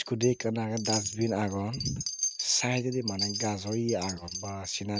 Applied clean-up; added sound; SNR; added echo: neural mask model RNNoise.